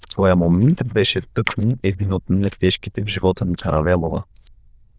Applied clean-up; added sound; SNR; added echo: neural diffusion model UNIVERSE++.